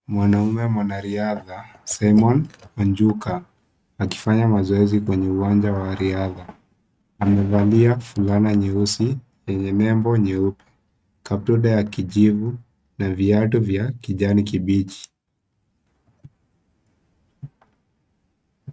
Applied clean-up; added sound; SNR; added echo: neural mask model RNNoise.